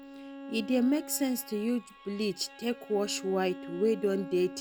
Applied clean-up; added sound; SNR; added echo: none; Bowed string instrument; 13 dB; none.